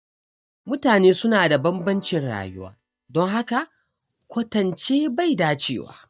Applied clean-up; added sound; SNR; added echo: neural mask model DeepFilterNet 3.